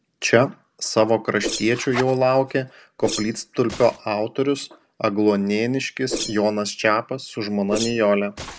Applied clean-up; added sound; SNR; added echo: none; Zipper (clothing) + Whoosh, swoosh, swish; 13 dB; none.